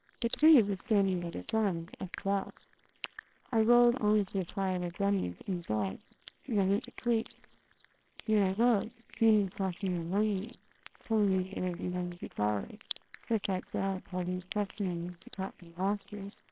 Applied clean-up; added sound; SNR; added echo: neural separator model SepFormer WHAMR!.